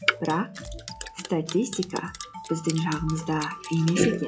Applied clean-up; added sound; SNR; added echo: classical method log-MMSE.